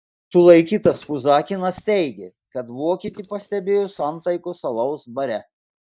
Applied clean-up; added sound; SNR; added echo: neural mask model DeepFilterNet 3.